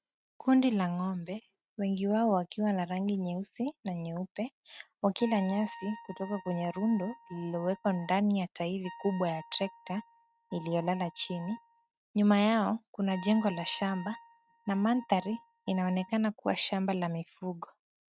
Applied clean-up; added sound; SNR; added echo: neural mask model RNNoise.